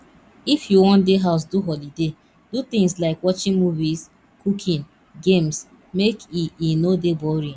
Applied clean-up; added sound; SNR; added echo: none; none; none; none.